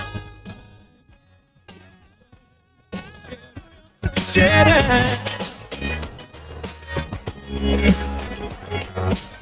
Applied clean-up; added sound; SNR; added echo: neural mask model RNNoise.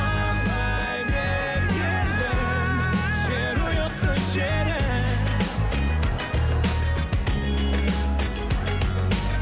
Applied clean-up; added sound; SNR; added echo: none; Microwave oven; 13 dB; none.